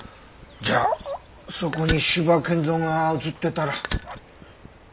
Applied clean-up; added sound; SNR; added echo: none; Fire; 11 dB; none.